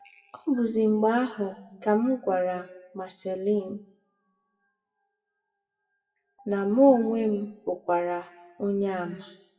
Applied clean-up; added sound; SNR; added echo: classical method WPE with log-MMSE.